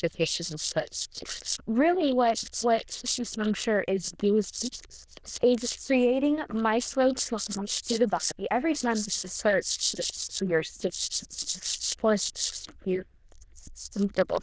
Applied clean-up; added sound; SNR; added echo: neural diffusion model UNIVERSE++.